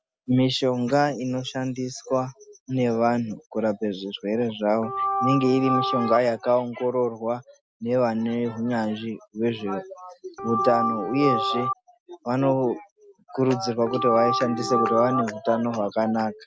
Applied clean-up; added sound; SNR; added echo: none; Organ; 1 dB; none.